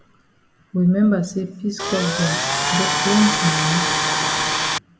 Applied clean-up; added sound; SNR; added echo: none; Tools; -2 dB; reverberation time 1.5 s.